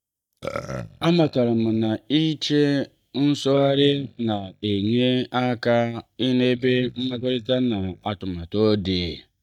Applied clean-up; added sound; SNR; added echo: neural mask model DeepFilterNet 3.